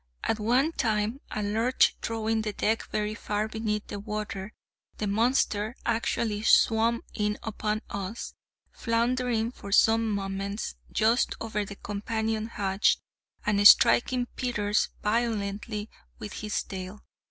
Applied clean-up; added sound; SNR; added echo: none; none; none; none.